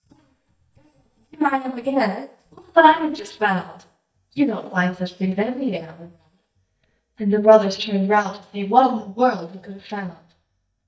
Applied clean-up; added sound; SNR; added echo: neural mask model DeepFilterNet 3.